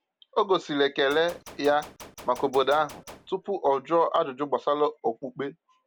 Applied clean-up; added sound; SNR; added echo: none; Gunshot, gunfire; 19 dB; none.